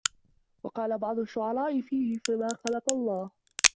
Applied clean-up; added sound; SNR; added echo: none; Crack; 3 dB; none.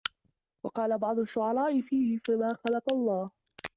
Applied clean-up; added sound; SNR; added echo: neural mask model RNNoise.